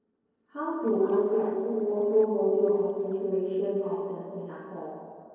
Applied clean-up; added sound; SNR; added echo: neural separator model SepFormer DNS4.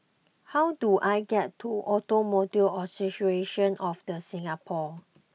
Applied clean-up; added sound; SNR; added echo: none; none; none; none.